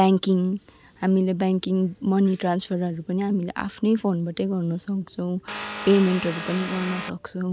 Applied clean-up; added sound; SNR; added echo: none; Vehicle; 9 dB; none.